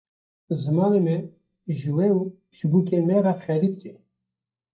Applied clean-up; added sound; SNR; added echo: neural mask model DeepFilterNet 3.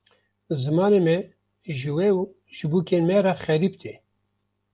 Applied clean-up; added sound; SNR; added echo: none; none; none; none.